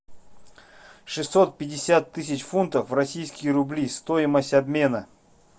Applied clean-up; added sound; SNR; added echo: none; none; none; none.